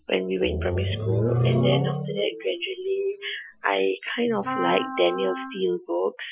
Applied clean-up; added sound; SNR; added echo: classical method Wiener filter.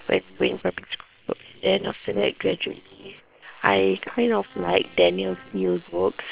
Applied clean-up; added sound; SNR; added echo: neural separator model SepFormer WHAM!.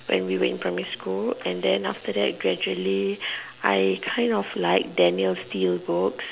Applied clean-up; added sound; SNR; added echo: none; none; none; none.